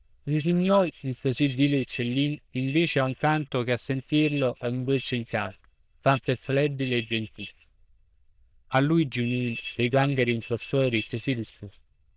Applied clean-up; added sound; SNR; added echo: neural diffusion model UNIVERSE++.